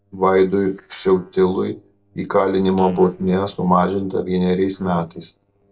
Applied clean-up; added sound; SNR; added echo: neural separator model SepFormer DNS4.